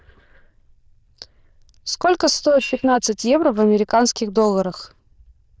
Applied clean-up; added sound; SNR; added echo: neural diffusion model UNIVERSE++.